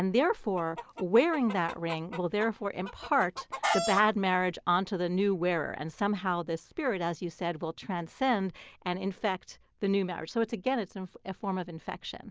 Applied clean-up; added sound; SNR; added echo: none; Chicken, rooster; 7 dB; none.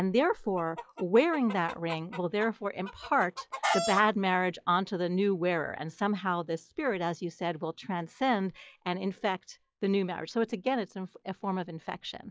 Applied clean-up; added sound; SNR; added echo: classical method log-MMSE.